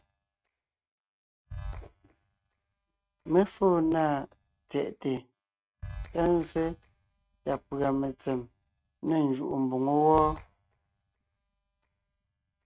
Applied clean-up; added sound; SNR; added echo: neural mask model RNNoise.